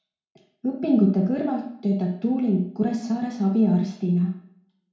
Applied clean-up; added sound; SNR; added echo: none; none; none; reverberation time 0.6 s.